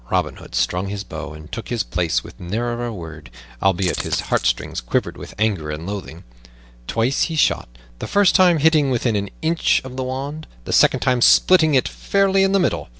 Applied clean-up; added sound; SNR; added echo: none; Coin (dropping); 10 dB; none.